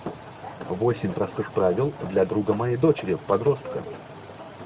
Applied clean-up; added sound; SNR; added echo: none; none; none; none.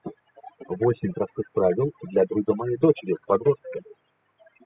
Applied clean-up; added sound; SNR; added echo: classical method spectral subtraction.